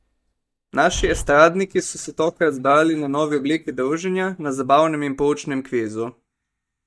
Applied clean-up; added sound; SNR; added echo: neural mask model DeepFilterNet 3.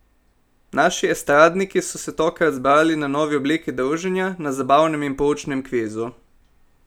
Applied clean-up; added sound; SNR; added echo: none; none; none; none.